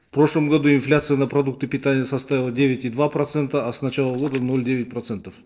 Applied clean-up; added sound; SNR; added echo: neural separator model SepFormer DNS4.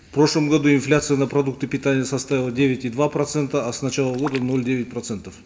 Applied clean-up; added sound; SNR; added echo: none; Raindrop; 17 dB; reverberation time 2.1 s.